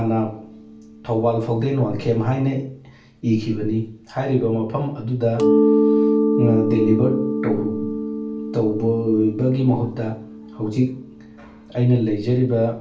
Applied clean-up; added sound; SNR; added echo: none; Mallet percussion; 3 dB; reverberation time 0.4 s.